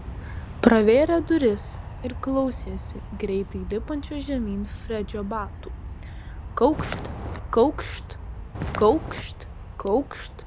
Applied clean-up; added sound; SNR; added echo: none; Aircraft + Walk, footsteps; 10 dB; none.